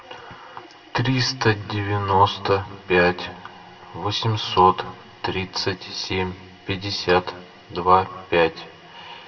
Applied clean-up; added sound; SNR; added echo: none; none; none; reverberation time 1.8 s.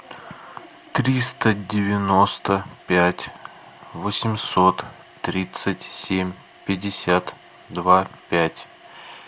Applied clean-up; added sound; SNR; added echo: none; none; none; none.